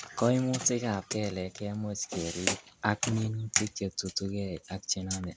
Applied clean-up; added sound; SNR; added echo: none; none; none; none.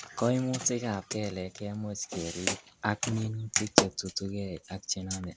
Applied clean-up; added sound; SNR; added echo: none; Explosion; 0 dB; none.